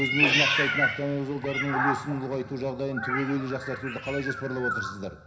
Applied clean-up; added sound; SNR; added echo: none; Meow; -1 dB; reverberation time 0.5 s.